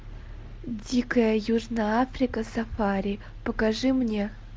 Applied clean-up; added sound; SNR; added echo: none; none; none; none.